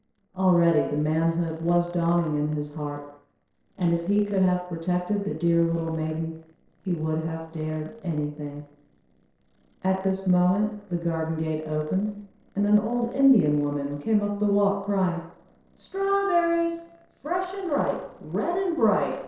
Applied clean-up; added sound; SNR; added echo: neural separator model SepFormer DNS4.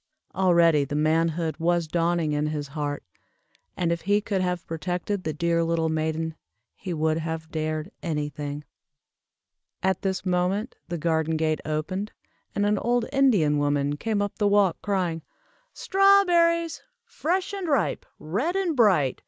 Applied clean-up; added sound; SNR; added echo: none; none; none; none.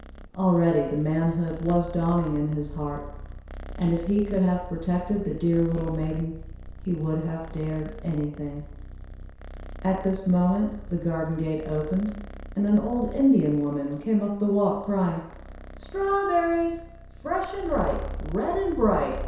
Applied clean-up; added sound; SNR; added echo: none; Purr; 12 dB; reverberation time 0.7 s.